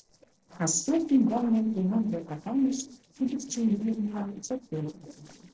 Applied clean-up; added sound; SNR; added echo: neural separator model SepFormer DNS4.